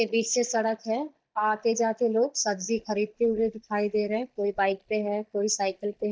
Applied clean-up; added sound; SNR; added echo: neural mask model DeepFilterNet 3.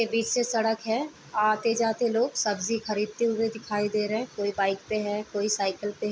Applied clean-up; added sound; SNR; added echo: none; none; none; none.